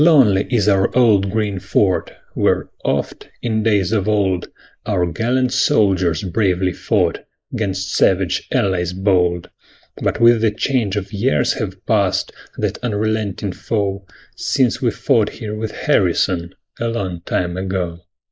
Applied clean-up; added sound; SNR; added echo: neural mask model Resemble Enhance denoiser.